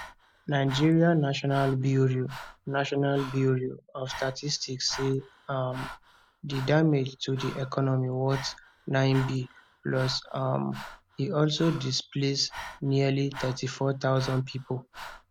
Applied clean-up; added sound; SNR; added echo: none; Breathing; 17 dB; none.